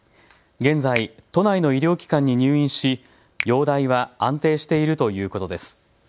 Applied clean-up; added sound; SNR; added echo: none; Finger snapping; 18 dB; none.